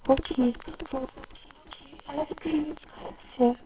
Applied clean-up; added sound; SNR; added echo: neural separator model SepFormer WHAMR!.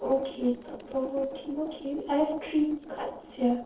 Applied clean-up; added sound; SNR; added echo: neural separator model SepFormer DNS4.